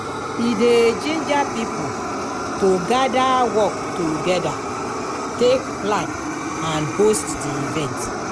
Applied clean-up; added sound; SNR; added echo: none; Fire; 4 dB; none.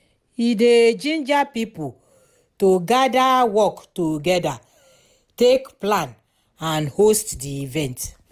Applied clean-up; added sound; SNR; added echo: none; none; none; none.